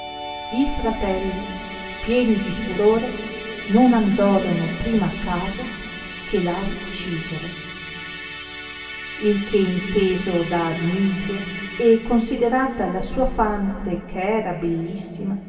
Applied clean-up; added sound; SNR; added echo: none; Musical instrument; 13 dB; reverberation time 2.9 s.